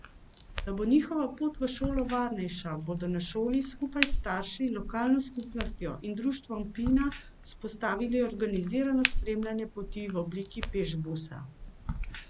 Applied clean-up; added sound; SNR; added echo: none; Crack; 6 dB; none.